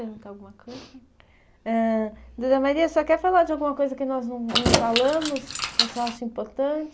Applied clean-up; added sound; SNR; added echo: none; Keys jangling; 1 dB; none.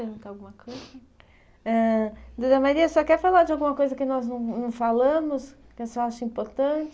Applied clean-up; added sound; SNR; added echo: none; none; none; none.